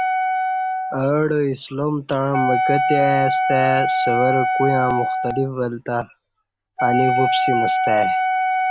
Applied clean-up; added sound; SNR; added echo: none; Wind instrument, woodwind instrument; -1 dB; none.